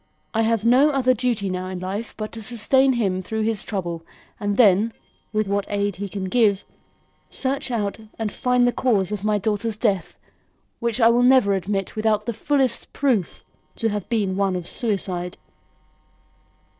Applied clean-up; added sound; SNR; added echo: neural separator model SepFormer DNS4.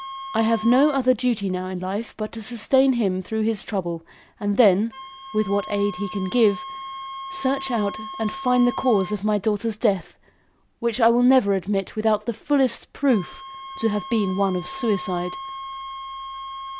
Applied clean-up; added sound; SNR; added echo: none; Wind instrument, woodwind instrument; 14 dB; none.